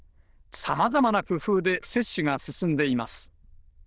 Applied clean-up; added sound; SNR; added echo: neural diffusion model UNIVERSE++.